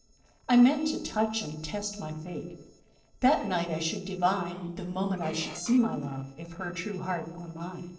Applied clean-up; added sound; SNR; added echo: neural separator model SepFormer DNS4.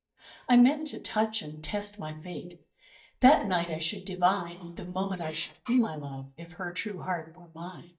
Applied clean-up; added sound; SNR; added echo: neural mask model DeepFilterNet 3.